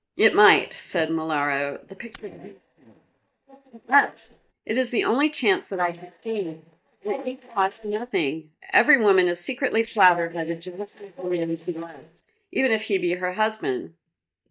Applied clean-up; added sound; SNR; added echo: neural mask model DeepFilterNet 3.